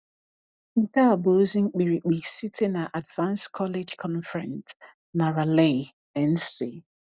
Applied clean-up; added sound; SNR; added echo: none; none; none; none.